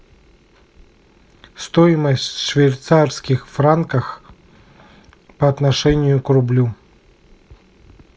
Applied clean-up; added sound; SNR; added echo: none; none; none; none.